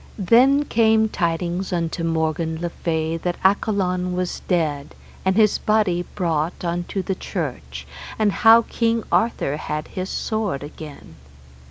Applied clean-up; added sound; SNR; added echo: none; none; none; none.